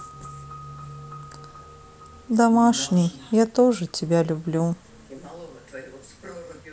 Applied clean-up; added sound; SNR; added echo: none; none; none; none.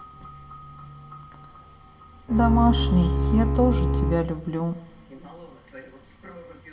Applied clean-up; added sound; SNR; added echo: none; Bowed string instrument; -3 dB; reverberation time 1.3 s.